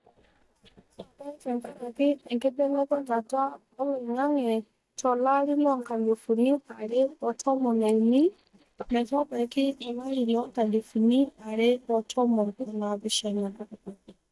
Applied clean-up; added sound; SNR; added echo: neural mask model DeepFilterNet 3.